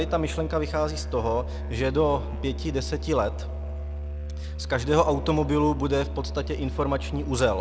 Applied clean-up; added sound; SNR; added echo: none; Musical instrument; 5 dB; none.